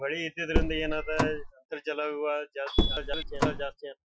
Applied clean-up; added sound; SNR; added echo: classical method Wiener filter.